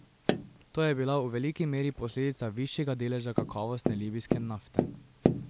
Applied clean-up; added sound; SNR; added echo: none; Tap; 2 dB; none.